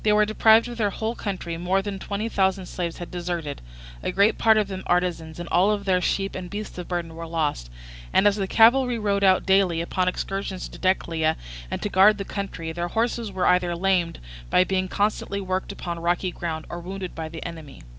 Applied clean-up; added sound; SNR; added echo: none; none; none; none.